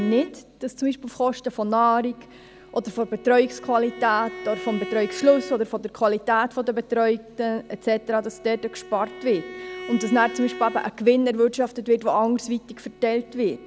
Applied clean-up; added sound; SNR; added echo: none; Bowed string instrument; 16 dB; none.